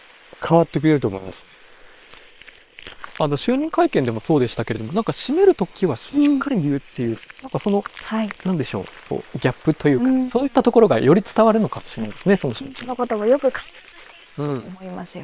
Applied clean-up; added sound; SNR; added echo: neural separator model SepFormer WHAM!.